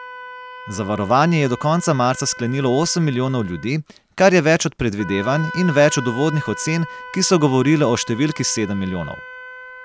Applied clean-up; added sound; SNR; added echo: none; Wind instrument, woodwind instrument; 15 dB; none.